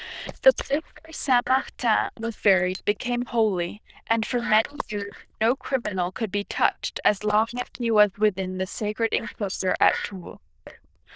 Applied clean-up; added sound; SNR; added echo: neural diffusion model UNIVERSE++.